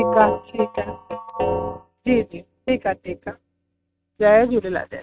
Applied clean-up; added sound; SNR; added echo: neural mask model RNNoise.